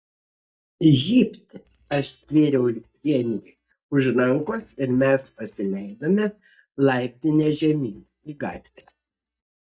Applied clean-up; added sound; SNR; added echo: neural mask model DeepFilterNet 3.